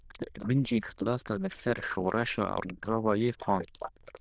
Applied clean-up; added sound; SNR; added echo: neural diffusion model UNIVERSE++.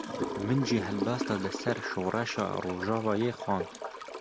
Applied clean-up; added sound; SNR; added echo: none; Toilet flush / Gurgling; 6 dB; none.